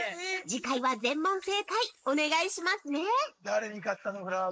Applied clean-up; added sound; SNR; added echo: neural mask model Resemble Enhance denoiser.